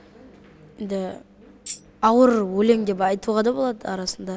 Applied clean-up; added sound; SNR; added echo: none; Tambourine; 17 dB; none.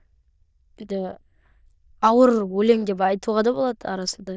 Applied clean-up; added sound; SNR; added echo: neural diffusion model UNIVERSE++.